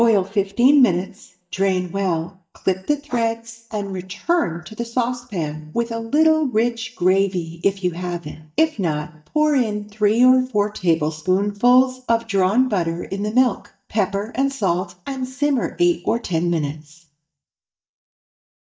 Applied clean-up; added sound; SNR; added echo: neural mask model DeepFilterNet 3.